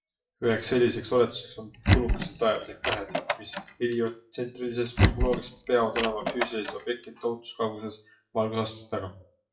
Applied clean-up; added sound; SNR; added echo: classical method WPE with log-MMSE.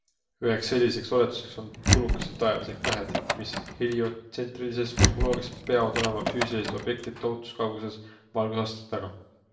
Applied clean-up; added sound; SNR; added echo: none; Door; 0 dB; reverberation time 0.7 s.